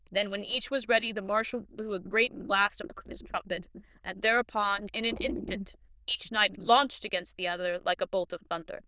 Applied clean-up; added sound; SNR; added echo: neural diffusion model UNIVERSE++.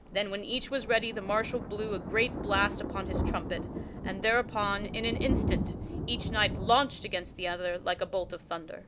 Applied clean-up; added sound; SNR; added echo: none; Thunder; 4 dB; none.